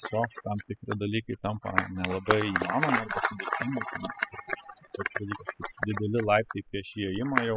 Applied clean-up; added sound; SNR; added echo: classical method spectral subtraction.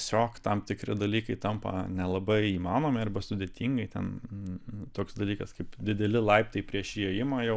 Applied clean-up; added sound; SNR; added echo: none; none; none; none.